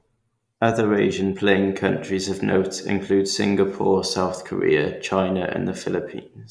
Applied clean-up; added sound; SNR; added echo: neural mask model Resemble Enhance denoiser.